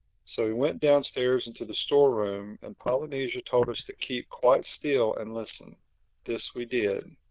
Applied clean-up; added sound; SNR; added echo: neural diffusion model UNIVERSE++.